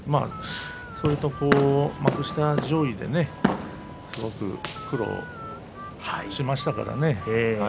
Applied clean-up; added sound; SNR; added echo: none; Harmonica; 16 dB; none.